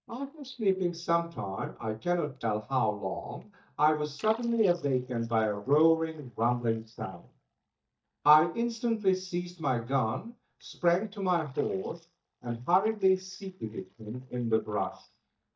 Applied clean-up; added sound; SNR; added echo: neural mask model DeepFilterNet 3.